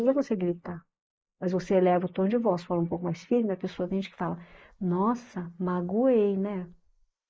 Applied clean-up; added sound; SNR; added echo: neural mask model Resemble Enhance denoiser.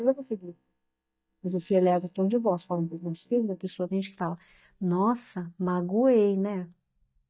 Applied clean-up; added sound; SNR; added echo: neural mask model DeepFilterNet 3.